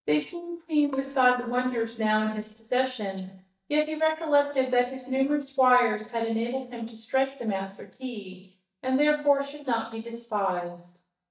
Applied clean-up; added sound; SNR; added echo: neural mask model DeepFilterNet 3.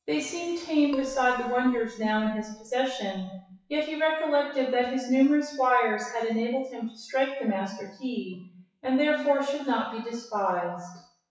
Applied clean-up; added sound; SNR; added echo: classical method WPE with log-MMSE.